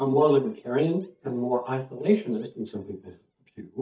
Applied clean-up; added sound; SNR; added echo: neural mask model DeepFilterNet 3.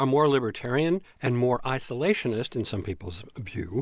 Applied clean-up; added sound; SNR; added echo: none; none; none; none.